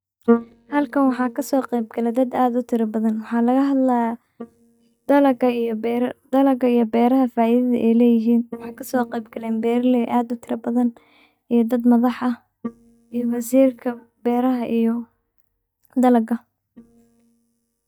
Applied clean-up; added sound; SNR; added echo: neural mask model DeepFilterNet 3.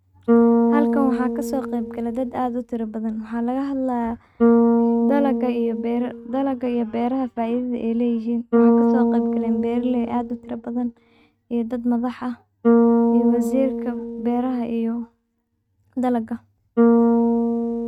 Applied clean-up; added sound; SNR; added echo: neural mask model RNNoise.